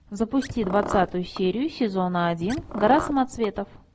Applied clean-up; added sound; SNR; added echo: none; Car; 10 dB; none.